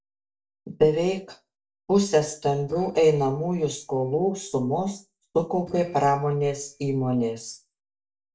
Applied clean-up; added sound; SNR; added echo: neural separator model SepFormer DNS4.